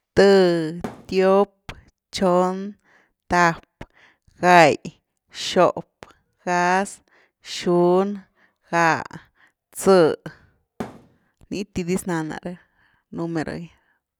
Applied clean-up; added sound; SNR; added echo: none; Thump, thud; 14 dB; none.